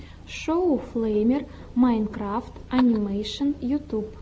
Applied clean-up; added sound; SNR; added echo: none; none; none; none.